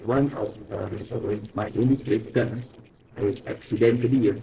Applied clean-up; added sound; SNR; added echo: neural separator model SepFormer DNS4.